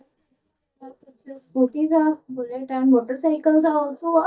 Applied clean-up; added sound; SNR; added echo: neural mask model DeepFilterNet 3.